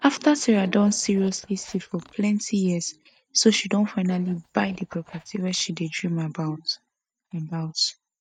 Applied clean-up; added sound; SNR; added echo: neural mask model DeepFilterNet 3.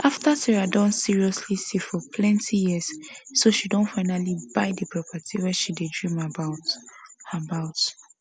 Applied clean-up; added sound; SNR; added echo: none; none; none; none.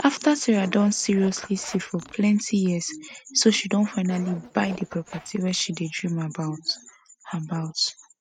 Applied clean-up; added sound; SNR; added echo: neural mask model RNNoise.